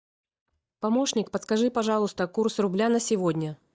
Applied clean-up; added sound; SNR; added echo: neural mask model DeepFilterNet 3.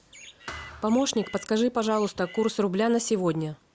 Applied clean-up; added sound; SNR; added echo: none; Bird + Thump, thud; 18 dB; none.